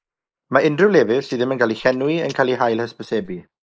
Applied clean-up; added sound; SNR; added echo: neural mask model Resemble Enhance denoiser.